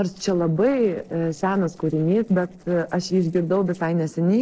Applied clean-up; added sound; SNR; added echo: neural separator model SepFormer DNS4.